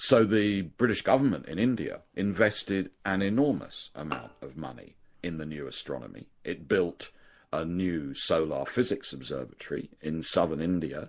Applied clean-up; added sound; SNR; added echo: none; Bowed string instrument; 17 dB; none.